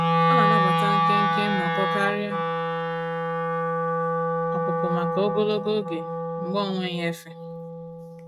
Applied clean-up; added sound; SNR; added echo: neural mask model RNNoise.